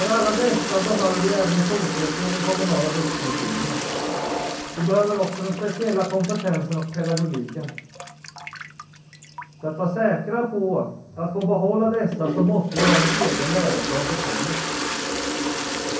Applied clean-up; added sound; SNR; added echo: none; Toilet flush; 4 dB; reverberation time 0.6 s.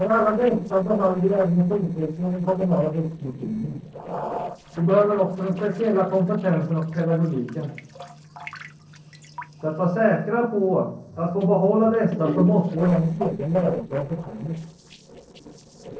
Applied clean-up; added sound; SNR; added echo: neural separator model SepFormer DNS4.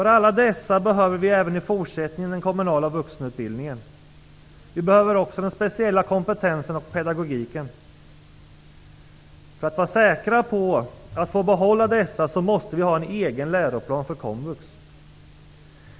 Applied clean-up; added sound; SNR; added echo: none; none; none; none.